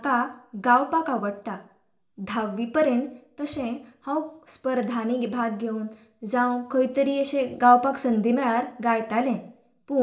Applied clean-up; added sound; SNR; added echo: none; none; none; reverberation time 0.4 s.